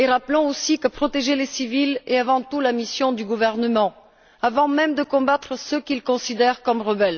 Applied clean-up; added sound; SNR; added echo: none; none; none; none.